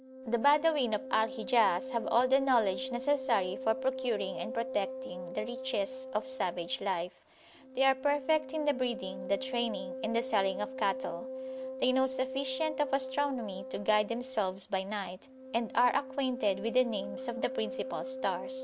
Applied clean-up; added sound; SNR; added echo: none; Wind instrument, woodwind instrument; 9 dB; none.